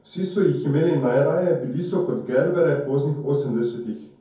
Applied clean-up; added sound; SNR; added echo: none; none; none; reverberation time 0.6 s.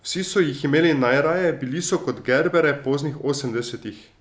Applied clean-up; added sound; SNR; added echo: none; none; none; none.